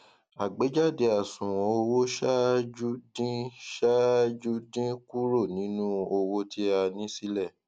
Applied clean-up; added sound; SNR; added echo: none; none; none; none.